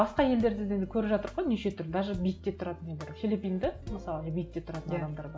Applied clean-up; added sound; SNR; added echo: none; none; none; none.